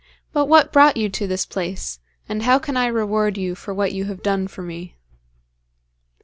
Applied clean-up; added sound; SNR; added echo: none; none; none; none.